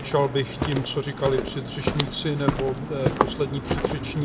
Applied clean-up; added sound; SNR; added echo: none; Walk, footsteps; 1 dB; reverberation time 0.7 s.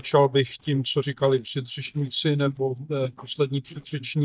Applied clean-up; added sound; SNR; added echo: neural mask model DeepFilterNet 3.